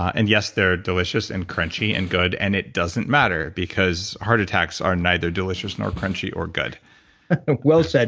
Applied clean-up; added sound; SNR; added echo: none; Snare drum; 20 dB; none.